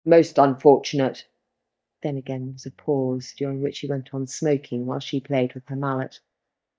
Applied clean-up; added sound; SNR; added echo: neural mask model DeepFilterNet 3.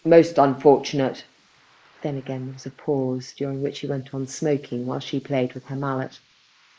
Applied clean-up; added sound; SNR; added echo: neural mask model Resemble Enhance denoiser.